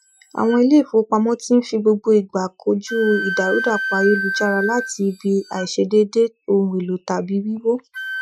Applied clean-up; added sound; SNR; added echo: classical method Wiener filter.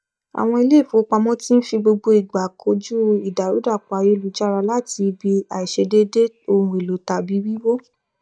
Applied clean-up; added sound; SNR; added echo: neural mask model DeepFilterNet 3.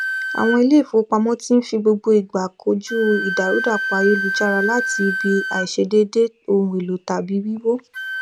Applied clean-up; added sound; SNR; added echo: none; Wind instrument, woodwind instrument; 8 dB; none.